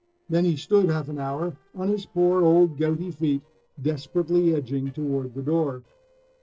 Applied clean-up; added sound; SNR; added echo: neural separator model SepFormer DNS4.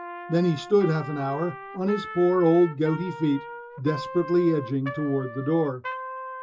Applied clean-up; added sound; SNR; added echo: none; Trumpet; 12 dB; reverberation time 0.2 s.